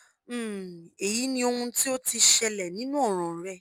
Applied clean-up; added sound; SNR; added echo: none; none; none; none.